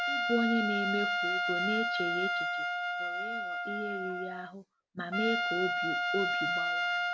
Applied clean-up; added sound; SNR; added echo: none; Trumpet; -4 dB; none.